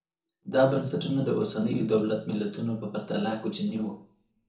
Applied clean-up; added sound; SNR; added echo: none; none; none; reverberation time 0.7 s.